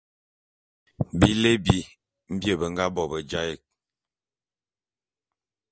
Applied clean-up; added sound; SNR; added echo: none; none; none; none.